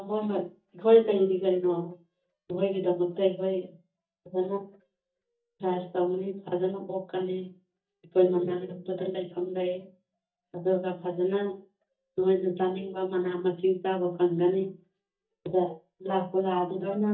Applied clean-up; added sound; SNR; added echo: neural mask model DeepFilterNet 3.